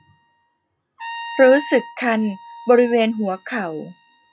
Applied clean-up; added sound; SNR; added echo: classical method log-MMSE.